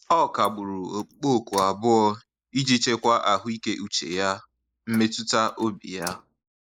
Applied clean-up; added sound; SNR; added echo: neural mask model Resemble Enhance denoiser.